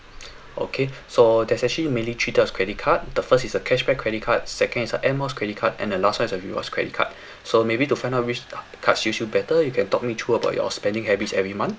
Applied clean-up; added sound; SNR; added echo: none; Engine; 20 dB; none.